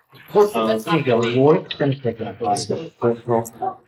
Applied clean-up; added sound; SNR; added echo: neural mask model Resemble Enhance denoiser.